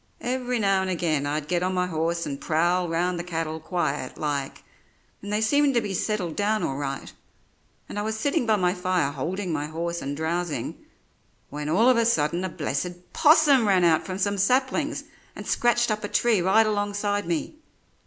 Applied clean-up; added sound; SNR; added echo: none; none; none; none.